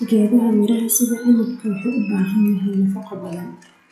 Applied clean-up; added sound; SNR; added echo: classical method log-MMSE.